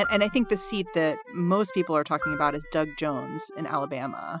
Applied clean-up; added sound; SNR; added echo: classical method spectral subtraction.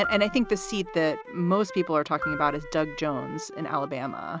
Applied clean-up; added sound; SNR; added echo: none; Wind instrument, woodwind instrument + Marimba, xylophone; 11 dB; none.